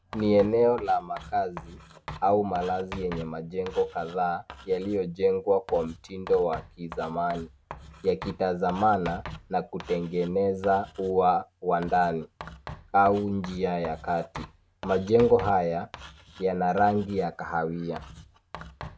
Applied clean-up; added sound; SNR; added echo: none; Writing; 17 dB; none.